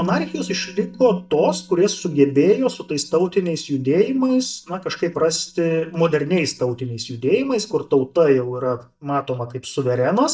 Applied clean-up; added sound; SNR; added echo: neural mask model DeepFilterNet 3.